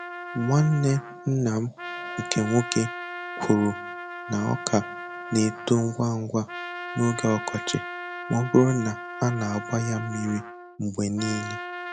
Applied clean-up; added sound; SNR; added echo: none; Trumpet; 10 dB; none.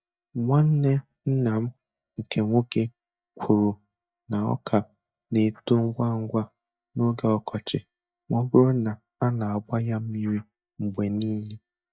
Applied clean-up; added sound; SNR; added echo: neural mask model DeepFilterNet 3.